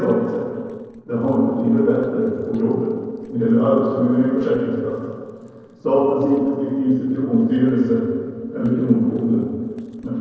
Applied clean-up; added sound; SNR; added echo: neural separator model SepFormer DNS4.